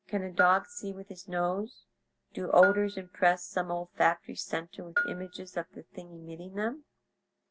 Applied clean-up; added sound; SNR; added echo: none; Bell; 8 dB; none.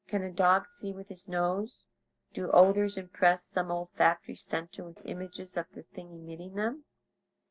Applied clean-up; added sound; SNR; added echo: neural separator model SepFormer DNS4.